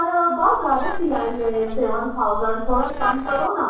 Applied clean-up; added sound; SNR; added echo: neural separator model SepFormer DNS4.